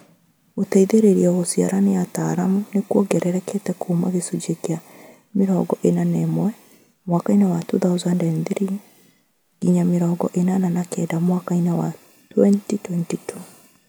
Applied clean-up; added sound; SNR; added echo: none; none; none; none.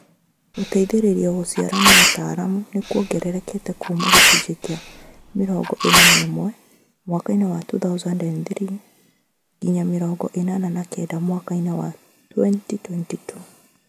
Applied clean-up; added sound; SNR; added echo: none; Sneeze; -4 dB; none.